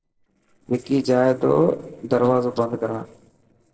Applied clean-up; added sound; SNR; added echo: neural separator model SepFormer DNS4.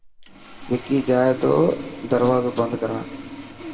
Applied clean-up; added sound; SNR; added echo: none; Sawing; 13 dB; reverberation time 1.6 s.